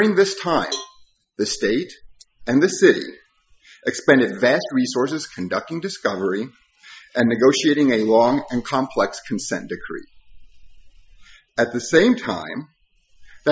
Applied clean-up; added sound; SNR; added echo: classical method Wiener filter.